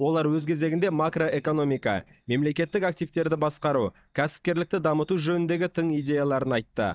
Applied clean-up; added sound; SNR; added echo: neural mask model DeepFilterNet 3.